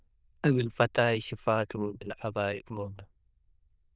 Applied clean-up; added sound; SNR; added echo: neural diffusion model UNIVERSE++.